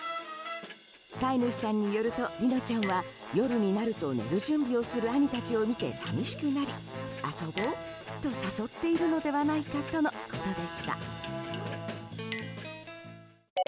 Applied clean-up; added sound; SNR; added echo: none; Chink, clink; 19 dB; none.